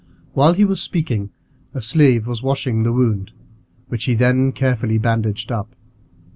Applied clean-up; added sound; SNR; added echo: none; none; none; none.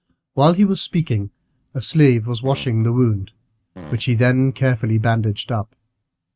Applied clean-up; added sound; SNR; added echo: neural mask model RNNoise.